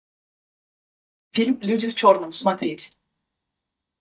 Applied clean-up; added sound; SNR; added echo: neural mask model DeepFilterNet 3.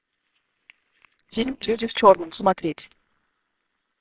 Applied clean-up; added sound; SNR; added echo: neural separator model SepFormer WHAMR!.